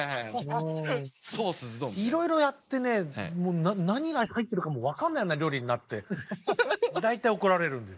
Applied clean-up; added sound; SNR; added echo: neural mask model Resemble Enhance denoiser.